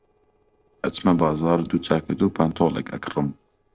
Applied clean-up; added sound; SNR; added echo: neural separator model SepFormer DNS4.